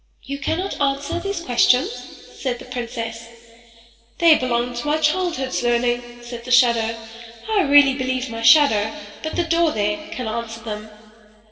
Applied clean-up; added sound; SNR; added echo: none; Bowed string instrument; 11 dB; reverberation time 2.3 s.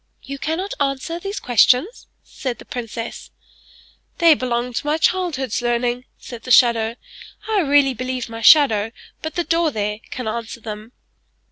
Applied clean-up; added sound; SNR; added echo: none; none; none; none.